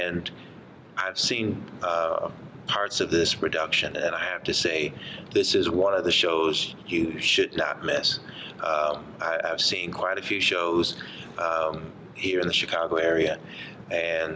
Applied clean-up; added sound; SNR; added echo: none; none; none; none.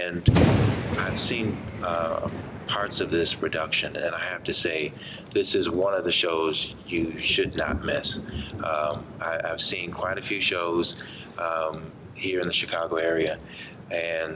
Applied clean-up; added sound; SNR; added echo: none; Thunder; 4 dB; none.